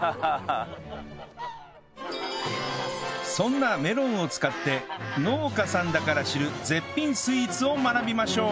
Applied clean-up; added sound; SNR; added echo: none; Fowl; 14 dB; none.